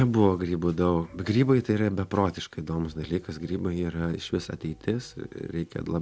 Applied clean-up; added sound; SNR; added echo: none; none; none; none.